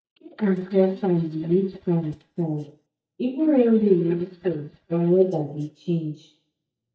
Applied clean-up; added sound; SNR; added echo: neural mask model DeepFilterNet 3.